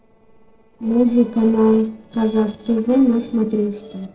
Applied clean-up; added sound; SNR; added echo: neural separator model SepFormer DNS4.